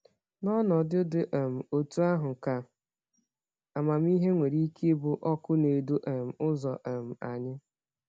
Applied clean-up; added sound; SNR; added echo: none; none; none; none.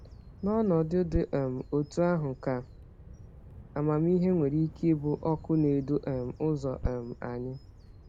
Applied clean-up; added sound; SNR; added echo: none; Bird vocalization, bird call, bird song; 13 dB; none.